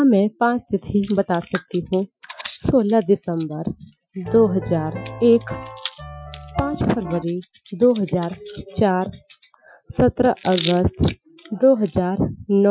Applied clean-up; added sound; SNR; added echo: classical method Wiener filter.